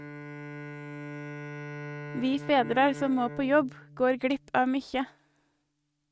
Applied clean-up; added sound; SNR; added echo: neural mask model RNNoise.